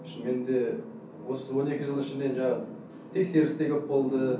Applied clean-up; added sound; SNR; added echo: none; none; none; reverberation time 0.6 s.